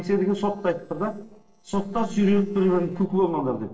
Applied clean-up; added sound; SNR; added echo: neural separator model SepFormer DNS4.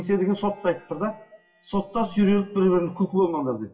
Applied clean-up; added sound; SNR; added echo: classical method WPE with log-MMSE.